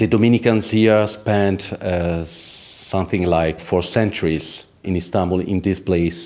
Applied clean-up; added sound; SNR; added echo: none; none; none; none.